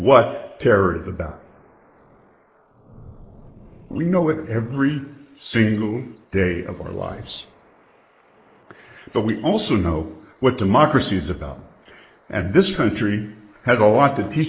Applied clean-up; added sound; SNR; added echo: neural mask model Resemble Enhance denoiser.